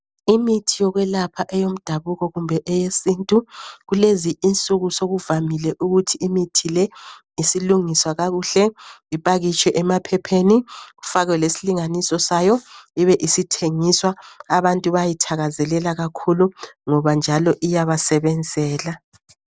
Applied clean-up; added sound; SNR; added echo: none; none; none; none.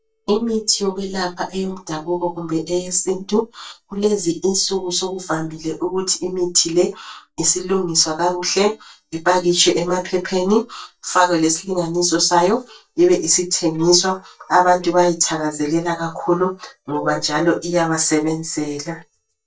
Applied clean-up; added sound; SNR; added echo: neural mask model DeepFilterNet 3.